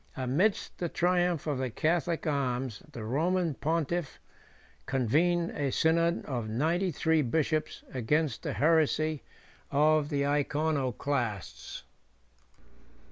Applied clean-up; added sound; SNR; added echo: none; none; none; none.